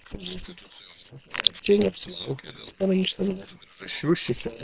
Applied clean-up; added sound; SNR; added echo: neural separator model SepFormer WHAM!.